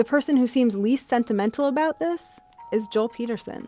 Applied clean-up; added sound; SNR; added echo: none; none; none; none.